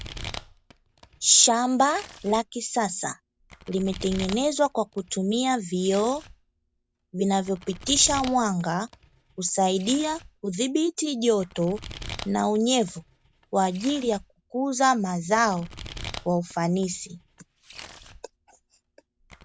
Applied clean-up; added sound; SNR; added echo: none; Domestic sounds, home sounds; 17 dB; none.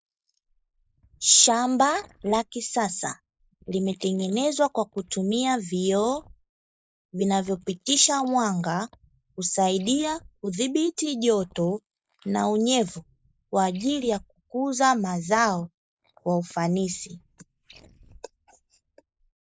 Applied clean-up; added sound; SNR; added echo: neural mask model Resemble Enhance denoiser.